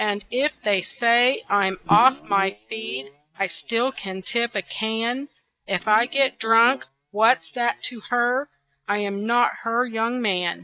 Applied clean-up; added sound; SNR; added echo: neural mask model DeepFilterNet 3.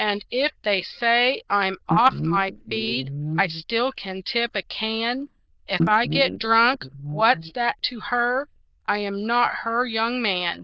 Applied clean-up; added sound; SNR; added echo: neural diffusion model UNIVERSE++.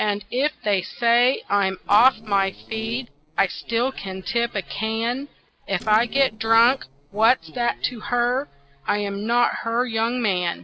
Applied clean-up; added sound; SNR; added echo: neural separator model SepFormer DNS4.